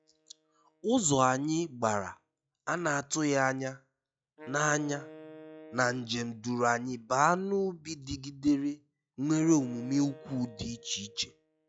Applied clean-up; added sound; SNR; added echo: classical method log-MMSE.